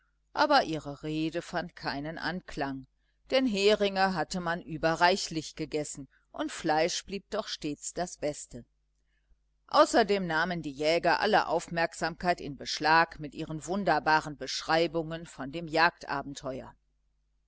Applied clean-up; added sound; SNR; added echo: none; none; none; none.